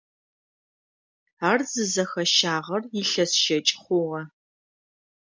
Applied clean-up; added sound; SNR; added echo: none; none; none; none.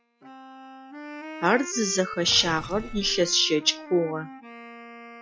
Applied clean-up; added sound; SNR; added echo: classical method log-MMSE.